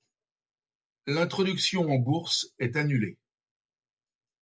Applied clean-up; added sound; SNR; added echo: none; none; none; none.